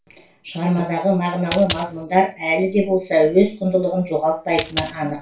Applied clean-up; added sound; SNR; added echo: none; Coin (dropping); 8 dB; reverberation time 0.3 s.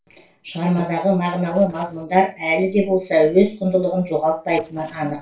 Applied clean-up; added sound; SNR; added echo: neural separator model SepFormer DNS4.